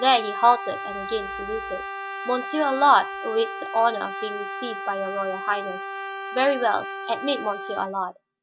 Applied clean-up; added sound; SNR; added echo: none; Brass instrument; 8 dB; none.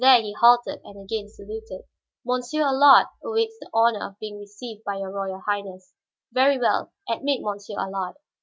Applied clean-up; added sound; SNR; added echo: none; none; none; none.